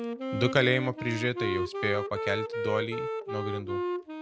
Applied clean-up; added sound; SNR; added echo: none; Wind instrument, woodwind instrument; 3 dB; none.